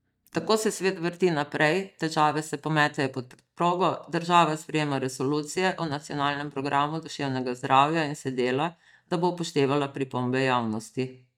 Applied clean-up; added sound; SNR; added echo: neural mask model DeepFilterNet 3.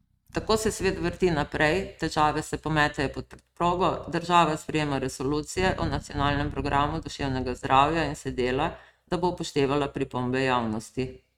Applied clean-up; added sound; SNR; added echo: neural mask model RNNoise.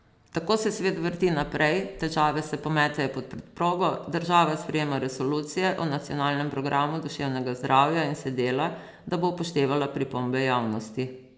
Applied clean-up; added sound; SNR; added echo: none; none; none; none.